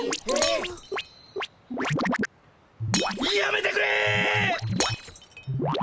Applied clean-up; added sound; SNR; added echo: none; Shatter; 7 dB; none.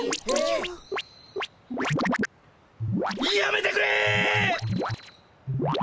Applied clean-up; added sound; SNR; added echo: none; none; none; none.